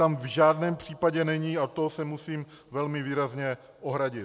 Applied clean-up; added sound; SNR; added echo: none; none; none; none.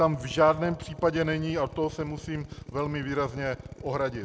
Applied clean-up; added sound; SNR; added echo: none; Drill; 15 dB; none.